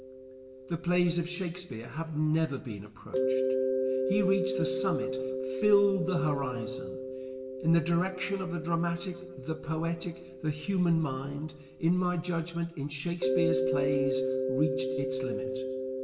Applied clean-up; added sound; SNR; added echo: none; Mallet percussion; 2 dB; reverberation time 1.0 s.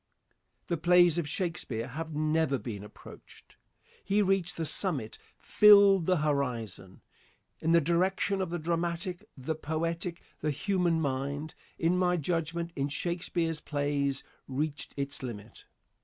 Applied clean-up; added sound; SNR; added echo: none; none; none; none.